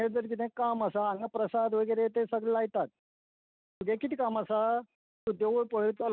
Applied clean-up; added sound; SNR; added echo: none; none; none; none.